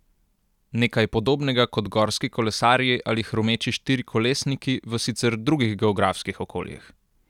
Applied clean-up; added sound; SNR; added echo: none; none; none; none.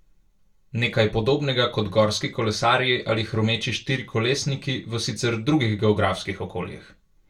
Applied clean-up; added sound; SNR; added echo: none; none; none; reverberation time 0.2 s.